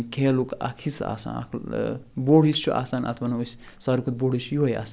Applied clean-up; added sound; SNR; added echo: none; none; none; none.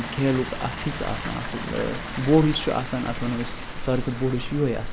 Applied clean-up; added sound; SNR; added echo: none; Water; 6 dB; none.